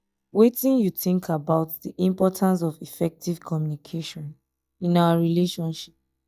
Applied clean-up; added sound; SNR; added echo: neural mask model DeepFilterNet 3.